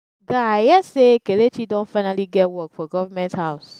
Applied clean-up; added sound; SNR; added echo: none; none; none; none.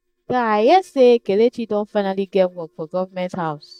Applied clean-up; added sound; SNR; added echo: neural mask model DeepFilterNet 3.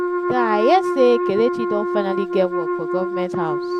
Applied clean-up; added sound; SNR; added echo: none; Wind instrument, woodwind instrument; 2 dB; none.